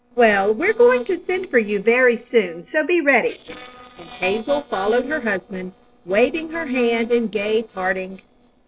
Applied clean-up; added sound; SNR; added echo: neural separator model SepFormer DNS4.